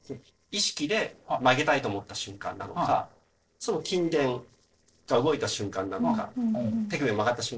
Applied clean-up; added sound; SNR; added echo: neural separator model SepFormer DNS4.